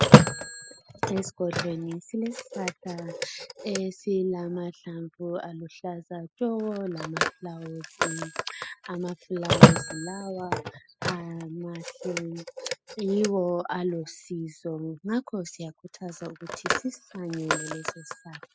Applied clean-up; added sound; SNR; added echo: classical method spectral subtraction.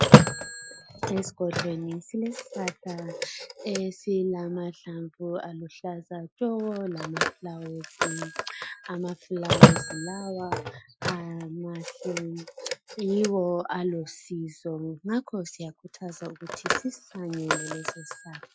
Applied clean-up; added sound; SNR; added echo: classical method Wiener filter.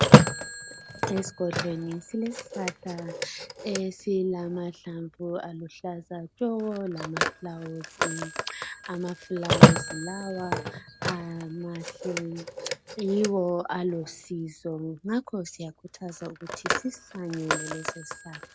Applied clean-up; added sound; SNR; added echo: none; Telephone; -5 dB; none.